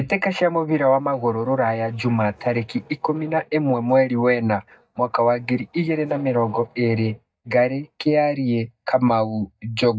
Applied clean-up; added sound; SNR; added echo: neural mask model DeepFilterNet 3.